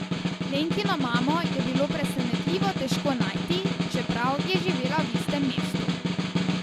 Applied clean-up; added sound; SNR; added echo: none; Snare drum; -3 dB; none.